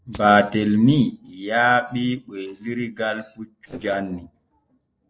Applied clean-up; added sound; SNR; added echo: neural separator model SepFormer DNS4.